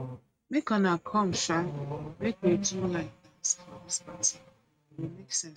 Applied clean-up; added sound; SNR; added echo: neural mask model RNNoise.